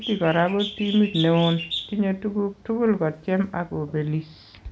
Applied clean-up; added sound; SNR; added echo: none; Bird; 13 dB; none.